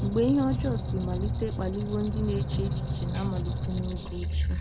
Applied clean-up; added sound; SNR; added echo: none; Squeak; -1 dB; none.